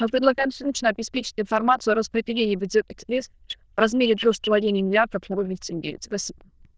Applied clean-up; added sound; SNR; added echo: neural diffusion model UNIVERSE++.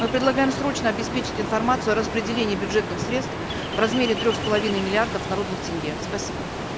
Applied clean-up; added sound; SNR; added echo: none; Ocean; 4 dB; none.